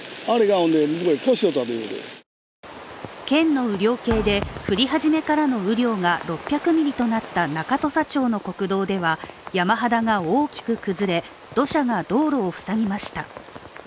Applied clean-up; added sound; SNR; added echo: none; Thump, thud; 13 dB; none.